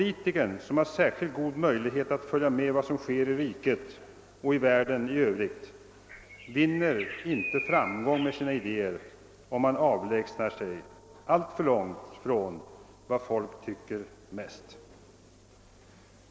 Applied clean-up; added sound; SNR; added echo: none; Bird; 10 dB; none.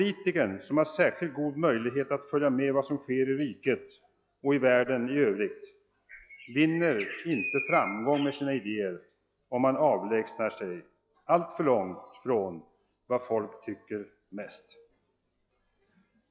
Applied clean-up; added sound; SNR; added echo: classical method log-MMSE.